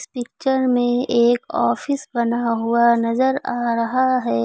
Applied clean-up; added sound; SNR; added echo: none; none; none; none.